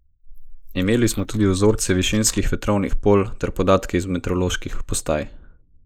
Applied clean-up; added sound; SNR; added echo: neural mask model Resemble Enhance denoiser.